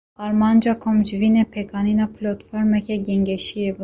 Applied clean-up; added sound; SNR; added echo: none; none; none; none.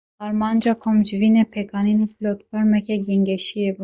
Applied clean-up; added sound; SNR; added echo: neural mask model DeepFilterNet 3.